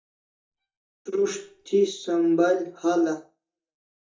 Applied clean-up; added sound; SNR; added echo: neural mask model DeepFilterNet 3.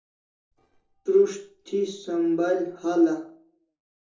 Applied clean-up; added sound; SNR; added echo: neural separator model SepFormer DNS4.